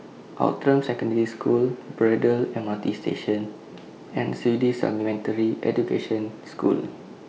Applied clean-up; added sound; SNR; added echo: none; none; none; none.